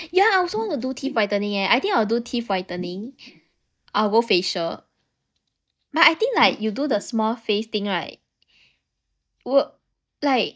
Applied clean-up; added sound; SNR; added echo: neural mask model DeepFilterNet 3.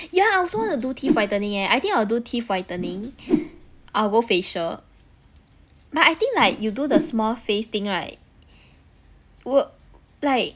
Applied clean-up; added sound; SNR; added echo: none; Whoosh, swoosh, swish; 4 dB; none.